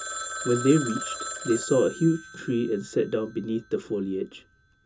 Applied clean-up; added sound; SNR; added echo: none; Telephone; 10 dB; reverberation time 0.2 s.